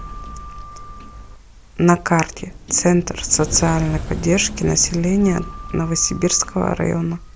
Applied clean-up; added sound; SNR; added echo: none; Sliding door; 12 dB; none.